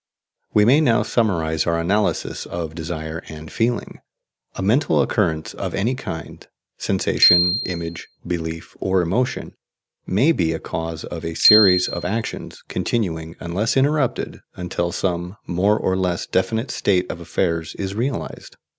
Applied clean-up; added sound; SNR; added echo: none; Bicycle bell; 1 dB; none.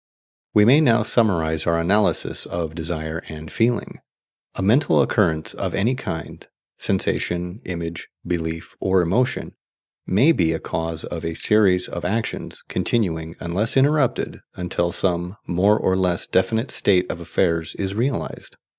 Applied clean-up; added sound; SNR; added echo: neural mask model DeepFilterNet 3.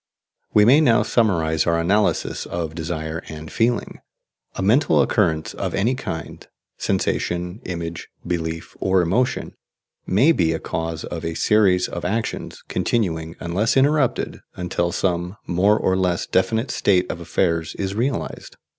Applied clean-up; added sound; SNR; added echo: none; none; none; none.